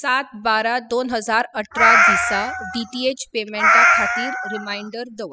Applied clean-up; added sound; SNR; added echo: classical method spectral subtraction.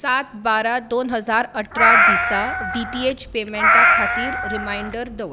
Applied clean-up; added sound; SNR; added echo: none; Meow; -5 dB; none.